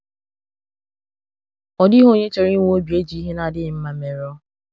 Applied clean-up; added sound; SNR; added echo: none; none; none; none.